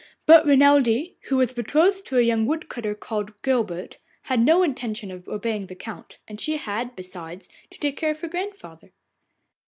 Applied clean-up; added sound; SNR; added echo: none; none; none; none.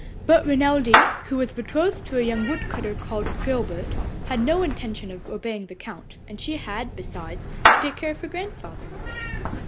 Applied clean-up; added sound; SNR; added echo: none; Meow / Clapping; 0 dB; none.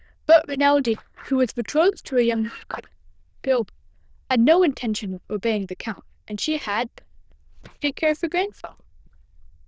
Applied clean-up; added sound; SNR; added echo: neural diffusion model UNIVERSE++.